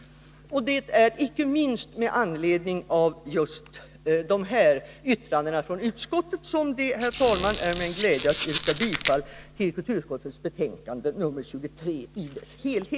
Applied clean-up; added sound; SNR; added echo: none; Squeak; 1 dB; none.